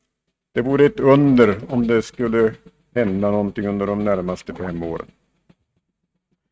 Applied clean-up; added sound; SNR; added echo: neural mask model RNNoise.